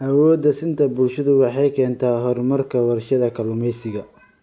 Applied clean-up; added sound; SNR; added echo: none; none; none; none.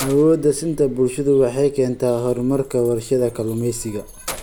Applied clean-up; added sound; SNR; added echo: none; Keys jangling + Bird vocalization, bird call, bird song; 17 dB; none.